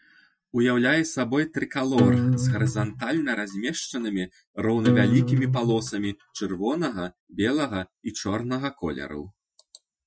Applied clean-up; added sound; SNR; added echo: classical method Wiener filter.